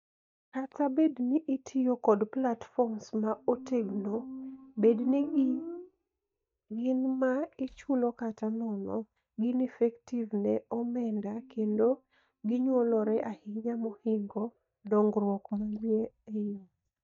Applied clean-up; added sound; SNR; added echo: neural mask model DeepFilterNet 3.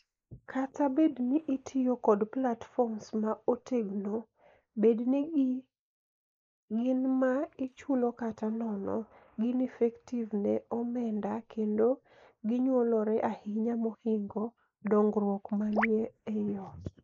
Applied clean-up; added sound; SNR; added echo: neural mask model Resemble Enhance denoiser.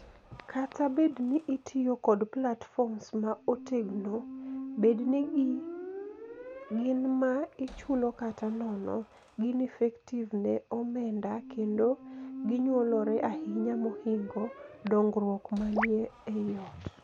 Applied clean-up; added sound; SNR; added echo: none; Squeak; 14 dB; none.